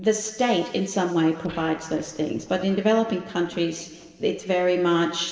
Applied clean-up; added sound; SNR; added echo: neural separator model SepFormer DNS4.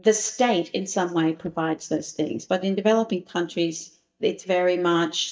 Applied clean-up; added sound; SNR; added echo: neural mask model DeepFilterNet 3.